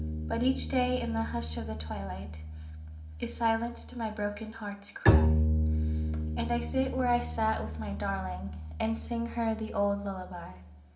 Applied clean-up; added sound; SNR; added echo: none; Bowed string instrument; -1 dB; reverberation time 0.8 s.